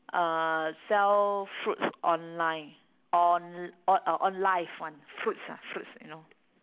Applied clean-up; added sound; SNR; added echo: none; none; none; none.